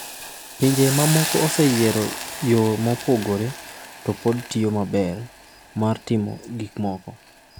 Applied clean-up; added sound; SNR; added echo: none; Hiss; 9 dB; none.